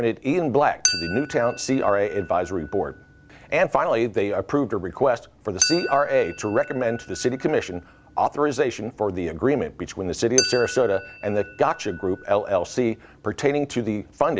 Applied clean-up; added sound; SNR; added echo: none; Chink, clink; 11 dB; none.